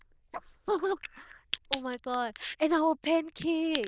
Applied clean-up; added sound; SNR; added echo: neural diffusion model UNIVERSE++.